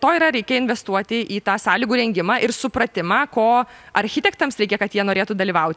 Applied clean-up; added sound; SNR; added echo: none; none; none; none.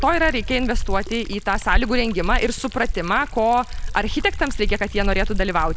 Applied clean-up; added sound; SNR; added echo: none; Liquid; 2 dB; none.